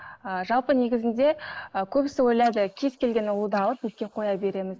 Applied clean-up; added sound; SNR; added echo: neural mask model Resemble Enhance denoiser.